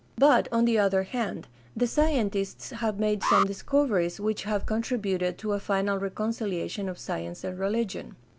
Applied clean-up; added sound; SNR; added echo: none; Alarm; 5 dB; none.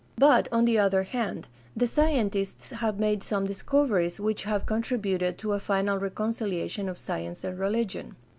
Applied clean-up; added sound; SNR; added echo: none; none; none; none.